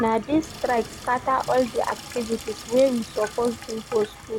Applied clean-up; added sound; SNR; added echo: none; Sink (filling or washing) / Water tap, faucet; 14 dB; none.